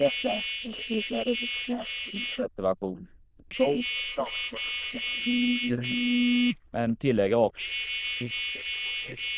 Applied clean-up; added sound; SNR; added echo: neural diffusion model UNIVERSE++.